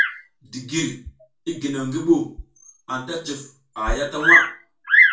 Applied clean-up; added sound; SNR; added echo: none; Bird vocalization, bird call, bird song; -4 dB; reverberation time 0.3 s.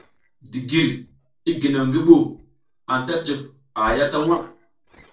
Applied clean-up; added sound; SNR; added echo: neural separator model SepFormer DNS4.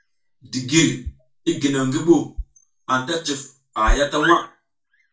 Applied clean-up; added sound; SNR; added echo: neural mask model DeepFilterNet 3.